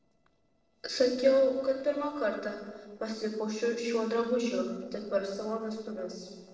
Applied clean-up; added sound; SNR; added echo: neural separator model SepFormer DNS4.